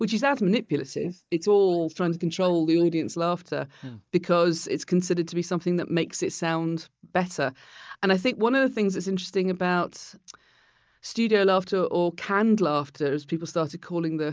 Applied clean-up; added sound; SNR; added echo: neural mask model DeepFilterNet 3.